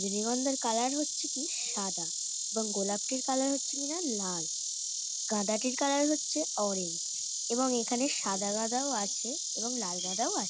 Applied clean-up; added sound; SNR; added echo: none; Insect; 1 dB; none.